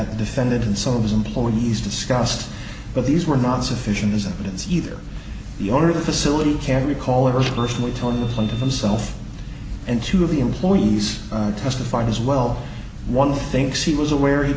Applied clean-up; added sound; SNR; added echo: none; Printer; 15 dB; none.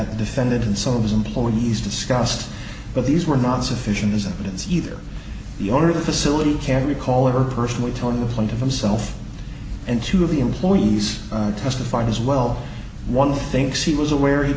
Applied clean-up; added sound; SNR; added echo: none; none; none; none.